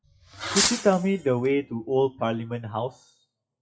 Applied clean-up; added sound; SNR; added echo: classical method WPE with log-MMSE.